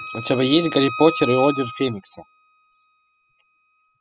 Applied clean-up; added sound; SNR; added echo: classical method spectral subtraction.